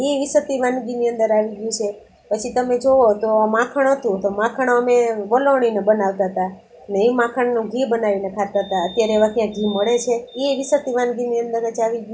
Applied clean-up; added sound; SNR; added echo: none; none; none; none.